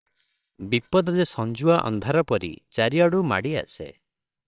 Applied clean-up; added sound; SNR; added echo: neural separator model SepFormer WHAMR!.